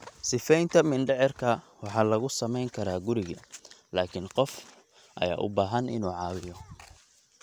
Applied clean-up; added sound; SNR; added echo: none; none; none; none.